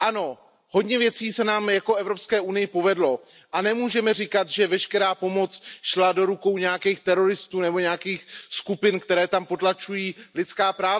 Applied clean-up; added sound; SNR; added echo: none; none; none; none.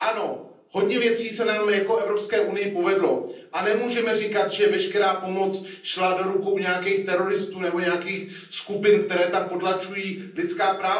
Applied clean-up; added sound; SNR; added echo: none; none; none; reverberation time 0.6 s.